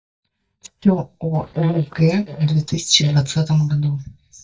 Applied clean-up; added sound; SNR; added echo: neural mask model DeepFilterNet 3.